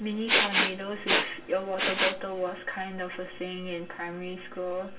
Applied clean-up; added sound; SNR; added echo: none; Respiratory sounds; -4 dB; reverberation time 0.2 s.